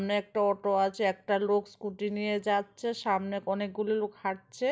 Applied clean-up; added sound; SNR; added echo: none; none; none; none.